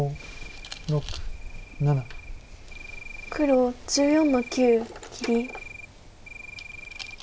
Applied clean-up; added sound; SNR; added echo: none; Cricket; 12 dB; none.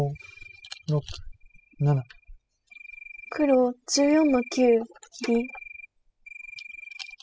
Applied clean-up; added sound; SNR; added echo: classical method spectral subtraction.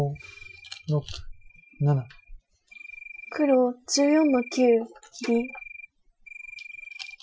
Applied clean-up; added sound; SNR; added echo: classical method Wiener filter.